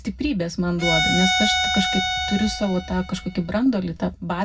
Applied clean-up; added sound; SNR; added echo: none; Bowed string instrument; 1 dB; reverberation time 0.4 s.